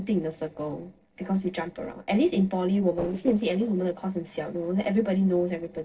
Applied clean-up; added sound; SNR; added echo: neural separator model SepFormer DNS4.